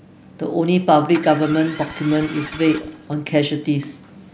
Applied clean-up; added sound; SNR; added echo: none; Engine starting; 15 dB; none.